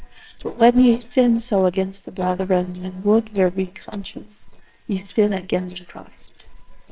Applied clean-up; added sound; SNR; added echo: neural separator model SepFormer WHAMR!.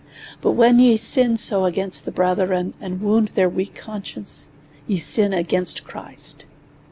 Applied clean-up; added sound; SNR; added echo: none; none; none; none.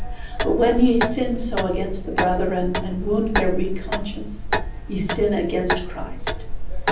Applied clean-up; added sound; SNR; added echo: none; Clock; 1 dB; reverberation time 0.6 s.